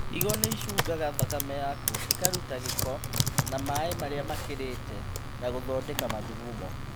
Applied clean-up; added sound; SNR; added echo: none; Computer keyboard; -3 dB; none.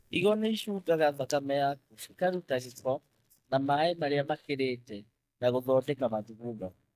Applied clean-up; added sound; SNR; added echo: neural mask model DeepFilterNet 3.